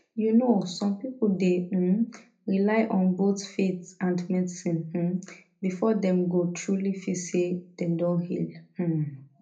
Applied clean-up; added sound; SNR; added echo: none; none; none; reverberation time 0.3 s.